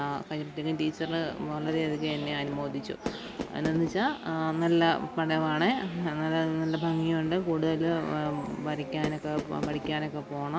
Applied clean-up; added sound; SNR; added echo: none; Fireworks; 12 dB; none.